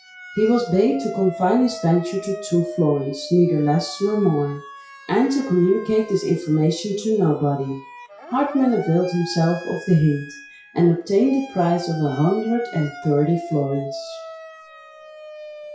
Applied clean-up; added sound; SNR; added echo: classical method WPE with log-MMSE.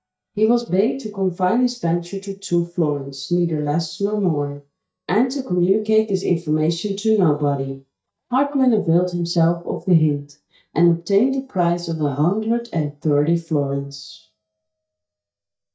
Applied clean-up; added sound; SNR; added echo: neural mask model DeepFilterNet 3.